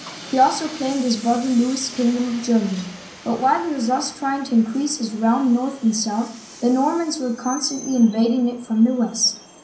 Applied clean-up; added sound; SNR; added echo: none; Train; 18 dB; reverberation time 0.6 s.